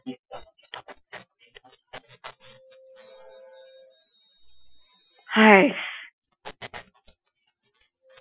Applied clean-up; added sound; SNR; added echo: classical method Wiener filter.